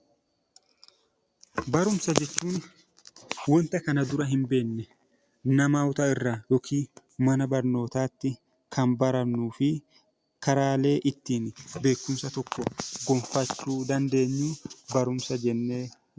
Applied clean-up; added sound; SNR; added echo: none; none; none; none.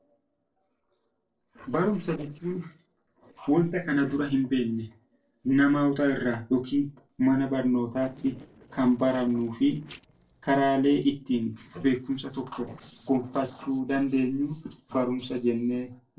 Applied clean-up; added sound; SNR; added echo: neural separator model SepFormer DNS4.